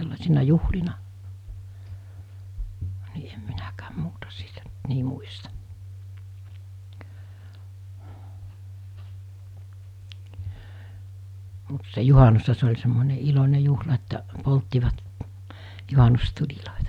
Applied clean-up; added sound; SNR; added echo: none; none; none; none.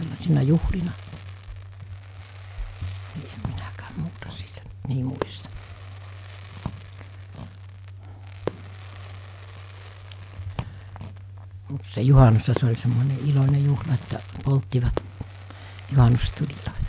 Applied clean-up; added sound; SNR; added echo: none; Fireworks; 15 dB; none.